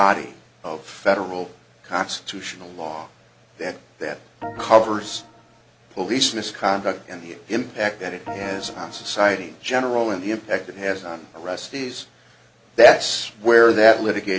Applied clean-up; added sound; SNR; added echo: none; Organ; 14 dB; none.